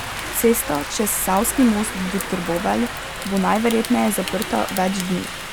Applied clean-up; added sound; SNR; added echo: none; Rain; 8 dB; none.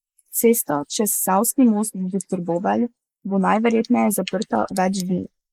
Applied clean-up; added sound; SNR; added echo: neural mask model Resemble Enhance denoiser.